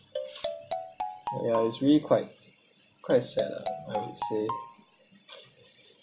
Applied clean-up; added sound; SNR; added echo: none; Marimba, xylophone; 6 dB; none.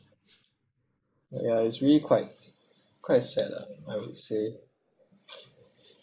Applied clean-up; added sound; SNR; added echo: neural mask model Resemble Enhance denoiser.